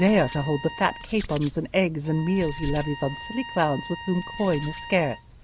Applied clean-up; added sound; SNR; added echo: none; Bowed string instrument + Hands; 12 dB; none.